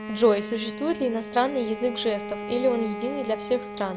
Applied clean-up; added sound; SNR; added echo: none; Bowed string instrument; 10 dB; none.